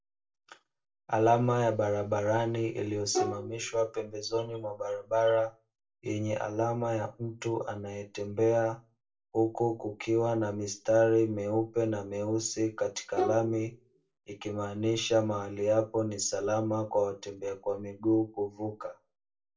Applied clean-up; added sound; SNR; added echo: none; Bowed string instrument; 6 dB; reverberation time 0.2 s.